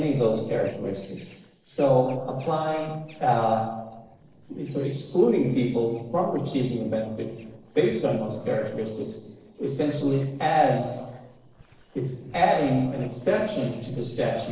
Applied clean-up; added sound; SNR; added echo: neural separator model SepFormer DNS4.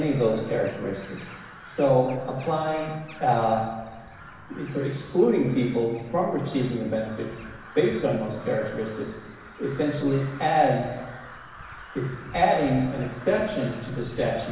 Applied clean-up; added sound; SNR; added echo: none; Crow; 18 dB; reverberation time 1.1 s.